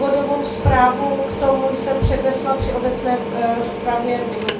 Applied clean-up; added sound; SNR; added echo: none; Mechanical fan; 6 dB; reverberation time 0.3 s.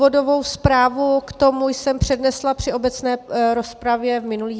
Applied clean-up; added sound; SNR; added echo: none; none; none; none.